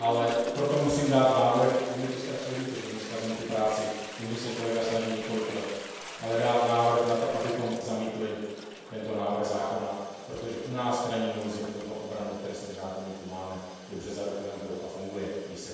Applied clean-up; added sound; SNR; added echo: none; Toilet flush; 15 dB; reverberation time 1.2 s.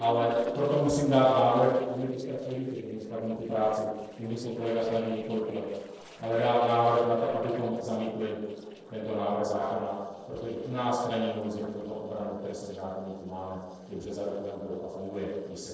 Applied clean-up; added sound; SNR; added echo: neural separator model SepFormer DNS4.